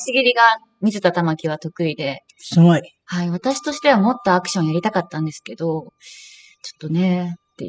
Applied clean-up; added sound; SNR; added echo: classical method spectral subtraction.